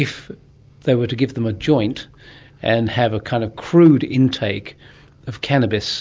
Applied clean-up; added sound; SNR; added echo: none; none; none; none.